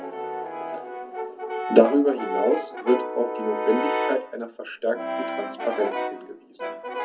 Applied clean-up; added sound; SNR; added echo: none; Brass instrument; 4 dB; reverberation time 0.4 s.